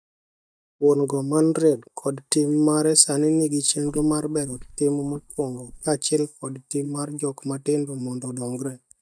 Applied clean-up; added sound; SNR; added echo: neural mask model DeepFilterNet 3.